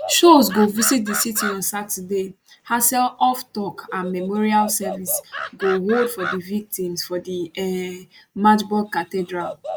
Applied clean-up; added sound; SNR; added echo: neural mask model Resemble Enhance denoiser.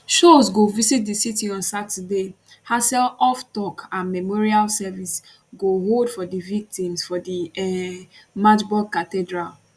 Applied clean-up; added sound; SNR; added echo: none; none; none; none.